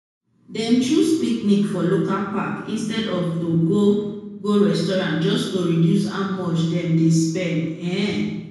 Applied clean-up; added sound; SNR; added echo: none; none; none; reverberation time 1.1 s.